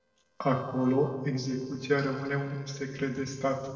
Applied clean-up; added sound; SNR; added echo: neural separator model SepFormer DNS4.